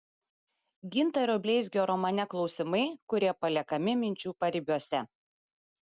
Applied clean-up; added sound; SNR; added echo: none; none; none; none.